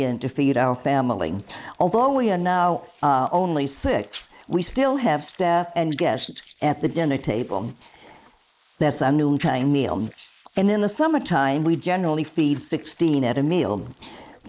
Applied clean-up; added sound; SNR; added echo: neural mask model Resemble Enhance denoiser.